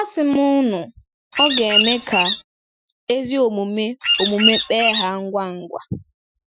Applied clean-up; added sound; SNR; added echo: classical method Wiener filter.